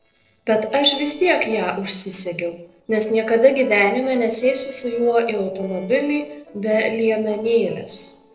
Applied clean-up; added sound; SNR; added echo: neural separator model SepFormer DNS4.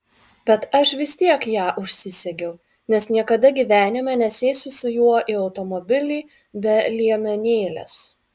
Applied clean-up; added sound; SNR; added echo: none; none; none; none.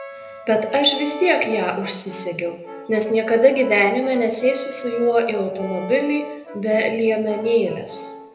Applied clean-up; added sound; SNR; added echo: none; Brass instrument; 14 dB; reverberation time 0.7 s.